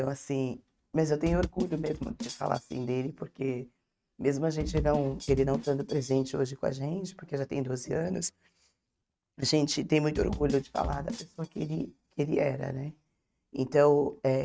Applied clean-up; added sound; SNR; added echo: neural mask model RNNoise.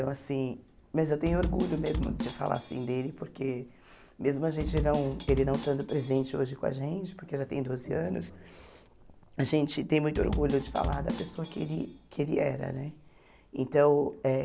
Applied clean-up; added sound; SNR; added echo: none; Bass drum / Snare drum; 5 dB; none.